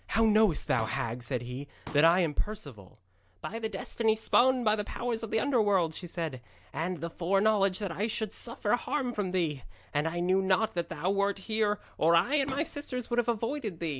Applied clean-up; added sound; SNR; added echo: none; Explosion; 19 dB; none.